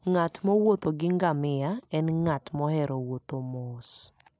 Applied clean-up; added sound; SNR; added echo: none; none; none; none.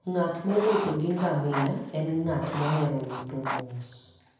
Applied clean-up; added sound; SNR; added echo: none; Writing; 8 dB; reverberation time 0.9 s.